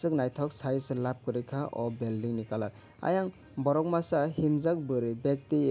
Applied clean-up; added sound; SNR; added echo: none; none; none; none.